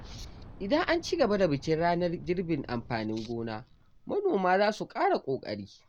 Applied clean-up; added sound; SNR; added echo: none; Boom; 19 dB; none.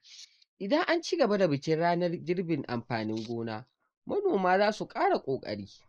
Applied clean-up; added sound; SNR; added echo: neural mask model Resemble Enhance denoiser.